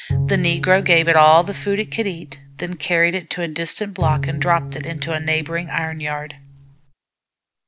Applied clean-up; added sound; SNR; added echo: none; Bowed string instrument; 6 dB; none.